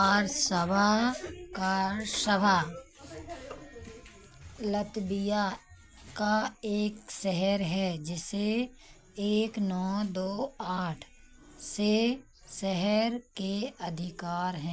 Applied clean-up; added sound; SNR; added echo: none; none; none; none.